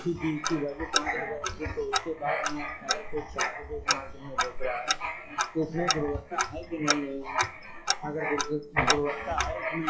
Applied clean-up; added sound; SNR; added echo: classical method log-MMSE.